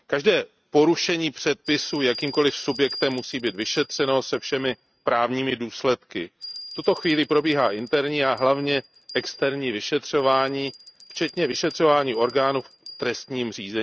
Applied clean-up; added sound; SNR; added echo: neural mask model RNNoise.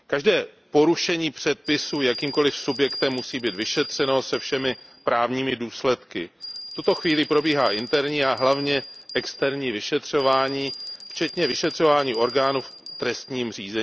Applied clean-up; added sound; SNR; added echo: none; Bell; 13 dB; none.